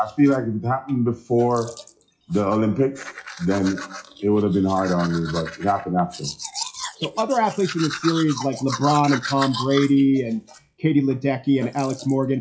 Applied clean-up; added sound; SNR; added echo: classical method WPE with log-MMSE.